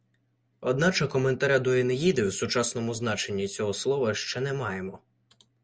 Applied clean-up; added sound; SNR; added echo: none; none; none; none.